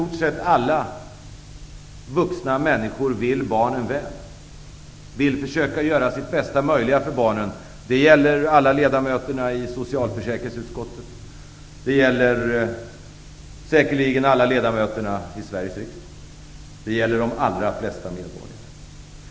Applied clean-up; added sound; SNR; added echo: none; none; none; none.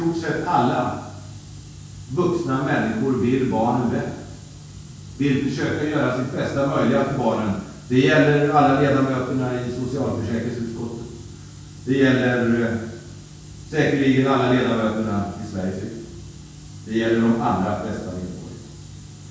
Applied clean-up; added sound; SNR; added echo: none; none; none; reverberation time 0.6 s.